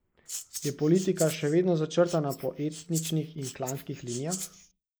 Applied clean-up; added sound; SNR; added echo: neural mask model Resemble Enhance denoiser.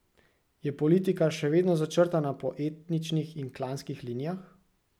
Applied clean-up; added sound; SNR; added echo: none; none; none; none.